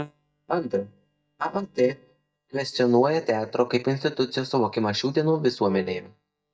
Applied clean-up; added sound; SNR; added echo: neural mask model DeepFilterNet 3.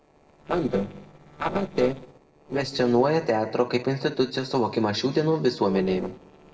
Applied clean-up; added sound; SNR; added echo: neural separator model SepFormer DNS4.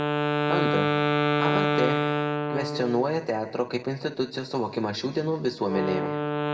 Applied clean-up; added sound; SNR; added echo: none; Wind instrument, woodwind instrument; -2 dB; reverberation time 1.3 s.